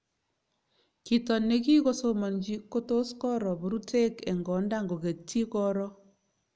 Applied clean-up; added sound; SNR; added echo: none; none; none; none.